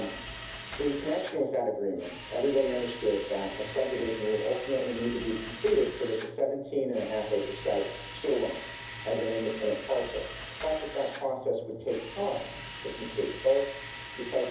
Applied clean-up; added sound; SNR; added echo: none; Drill; 11 dB; reverberation time 0.7 s.